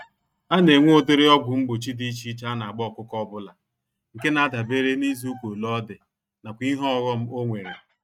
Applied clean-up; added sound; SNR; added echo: neural mask model RNNoise.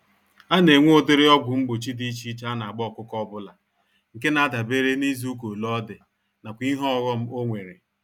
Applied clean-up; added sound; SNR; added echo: none; none; none; none.